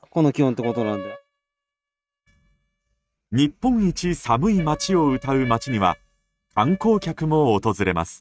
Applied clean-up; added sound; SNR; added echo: neural mask model RNNoise.